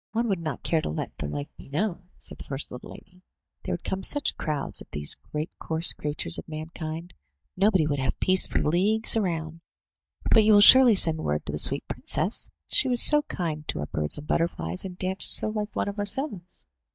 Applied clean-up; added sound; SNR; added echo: neural mask model DeepFilterNet 3.